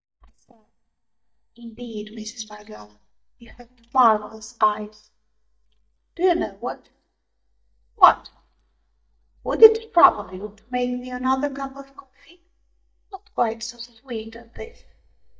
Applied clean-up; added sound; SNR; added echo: neural mask model DeepFilterNet 3.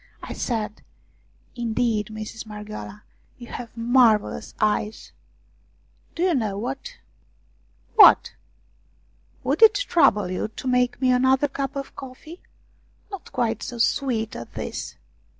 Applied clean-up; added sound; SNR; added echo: none; none; none; none.